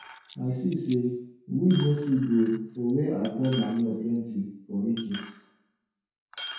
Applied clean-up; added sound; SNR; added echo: none; Coin (dropping); 18 dB; reverberation time 0.6 s.